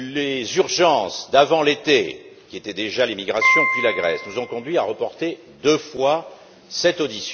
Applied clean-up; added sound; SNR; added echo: none; Piano; 2 dB; none.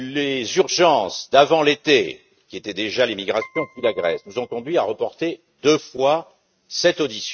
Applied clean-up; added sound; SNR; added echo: neural mask model RNNoise.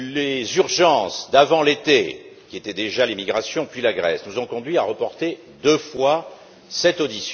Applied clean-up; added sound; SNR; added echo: none; none; none; none.